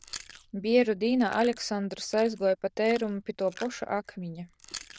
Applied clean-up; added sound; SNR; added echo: neural diffusion model UNIVERSE++.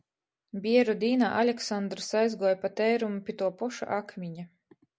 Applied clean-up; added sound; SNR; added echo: none; none; none; none.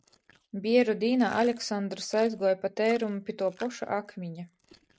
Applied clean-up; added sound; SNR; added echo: neural mask model RNNoise.